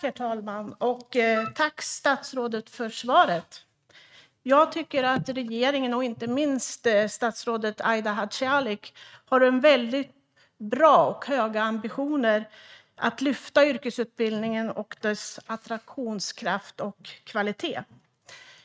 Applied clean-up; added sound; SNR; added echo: neural mask model RNNoise.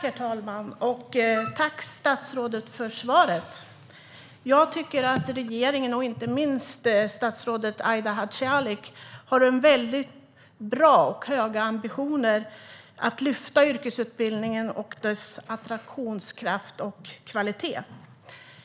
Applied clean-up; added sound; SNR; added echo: none; Wind instrument, woodwind instrument; 13 dB; none.